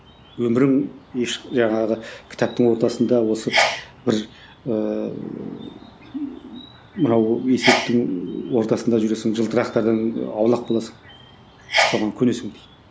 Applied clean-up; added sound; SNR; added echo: none; Sneeze; 8 dB; none.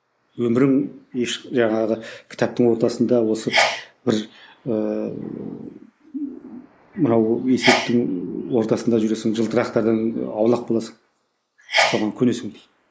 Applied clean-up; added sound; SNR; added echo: neural mask model Resemble Enhance denoiser.